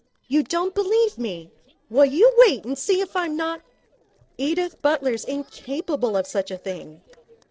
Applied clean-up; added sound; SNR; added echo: neural separator model SepFormer DNS4.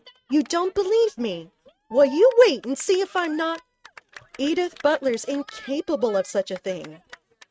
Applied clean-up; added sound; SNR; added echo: neural mask model RNNoise.